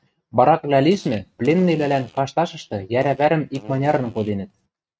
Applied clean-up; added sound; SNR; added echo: neural mask model RNNoise.